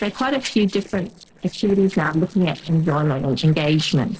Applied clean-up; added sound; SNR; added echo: neural separator model SepFormer DNS4.